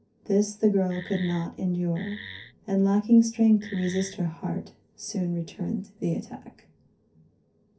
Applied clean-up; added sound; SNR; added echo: none; Wood; 15 dB; reverberation time 0.3 s.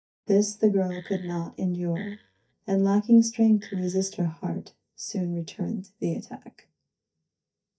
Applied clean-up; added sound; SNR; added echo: neural mask model DeepFilterNet 3.